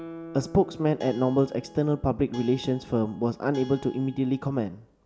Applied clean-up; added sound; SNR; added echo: none; Guitar + Guitar; 18 dB; none.